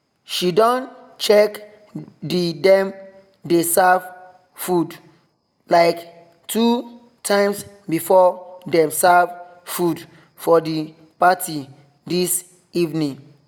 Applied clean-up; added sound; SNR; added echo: none; none; none; none.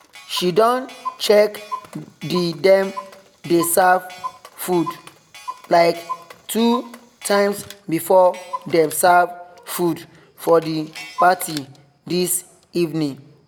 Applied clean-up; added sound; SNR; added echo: none; Clock; 16 dB; none.